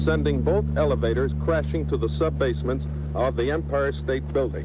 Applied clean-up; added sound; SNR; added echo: none; Bass guitar; 1 dB; none.